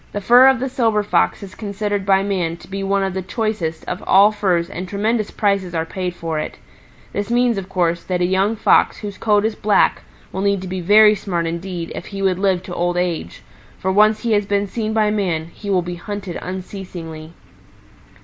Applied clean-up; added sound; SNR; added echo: none; none; none; none.